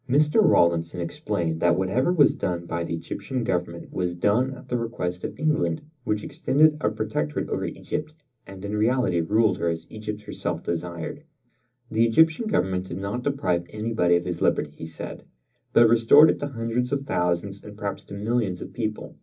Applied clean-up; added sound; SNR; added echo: none; none; none; reverberation time 0.4 s.